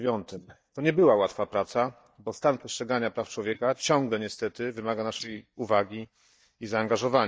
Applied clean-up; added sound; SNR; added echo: neural mask model DeepFilterNet 3.